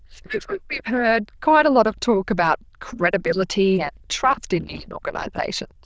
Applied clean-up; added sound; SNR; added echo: neural diffusion model UNIVERSE++.